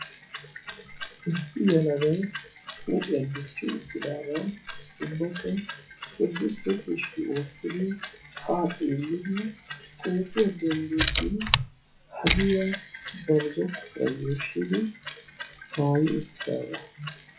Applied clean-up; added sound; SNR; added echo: classical method WPE with log-MMSE.